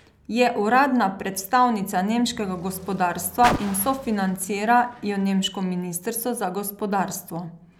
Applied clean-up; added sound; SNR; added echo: none; Car; 15 dB; none.